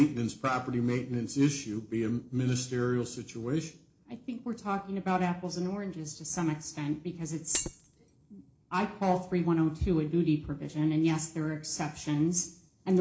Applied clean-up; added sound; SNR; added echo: neural separator model SepFormer DNS4.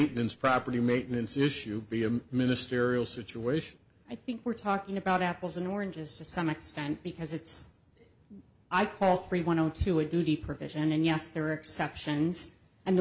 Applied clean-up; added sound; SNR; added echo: none; none; none; none.